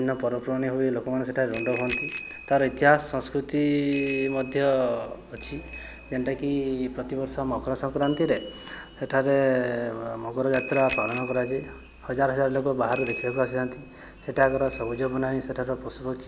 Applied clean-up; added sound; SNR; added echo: none; Bicycle bell; 10 dB; none.